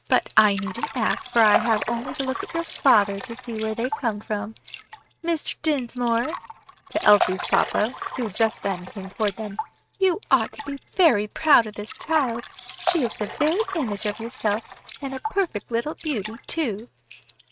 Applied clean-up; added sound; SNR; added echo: neural mask model RNNoise.